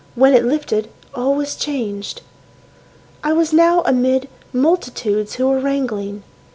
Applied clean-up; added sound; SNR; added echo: none; none; none; none.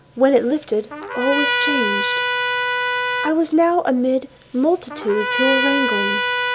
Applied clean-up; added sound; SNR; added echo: none; Trumpet; 2 dB; none.